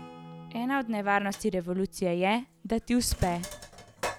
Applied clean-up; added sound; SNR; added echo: none; Sink (filling or washing) + Acoustic guitar / Strum; 14 dB; none.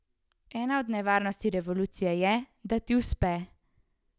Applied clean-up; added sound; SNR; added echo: none; none; none; none.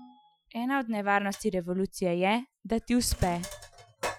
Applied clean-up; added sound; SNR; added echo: classical method Wiener filter.